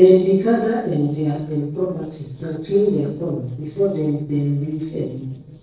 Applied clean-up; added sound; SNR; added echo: neural separator model SepFormer DNS4.